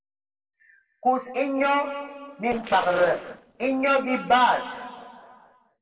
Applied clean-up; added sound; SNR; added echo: neural separator model SepFormer DNS4.